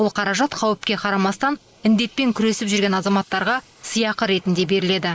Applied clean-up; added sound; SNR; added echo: neural mask model Resemble Enhance denoiser.